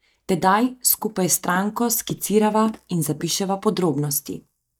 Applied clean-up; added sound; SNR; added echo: neural mask model DeepFilterNet 3.